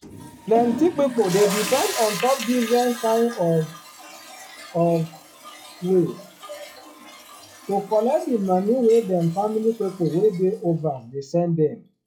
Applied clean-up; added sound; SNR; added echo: classical method log-MMSE.